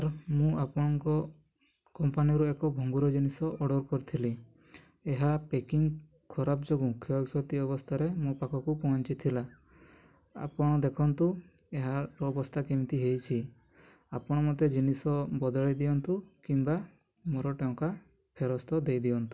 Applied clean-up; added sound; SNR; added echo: none; none; none; none.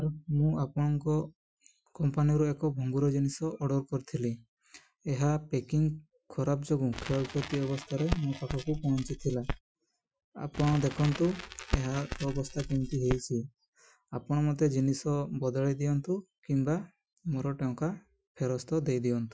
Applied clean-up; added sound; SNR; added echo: classical method Wiener filter.